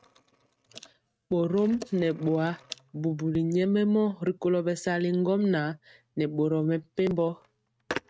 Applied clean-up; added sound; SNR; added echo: neural mask model RNNoise.